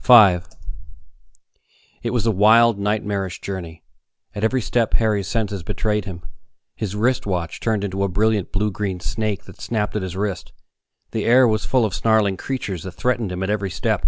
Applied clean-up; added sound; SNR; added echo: none; none; none; none.